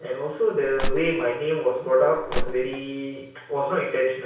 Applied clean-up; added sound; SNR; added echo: none; Crushing; 1 dB; reverberation time 0.6 s.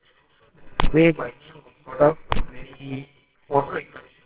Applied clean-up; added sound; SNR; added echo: neural separator model SepFormer WHAMR!.